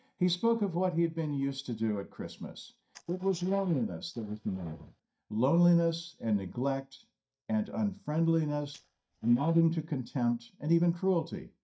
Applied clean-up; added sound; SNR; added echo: neural mask model DeepFilterNet 3.